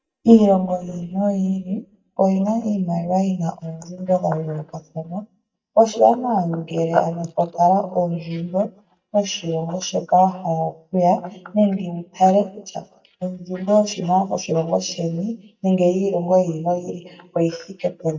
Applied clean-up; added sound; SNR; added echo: neural mask model DeepFilterNet 3.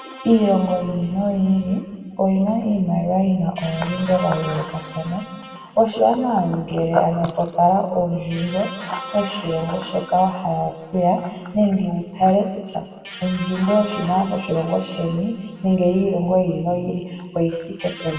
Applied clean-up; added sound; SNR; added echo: none; Guitar; 17 dB; reverberation time 1.5 s.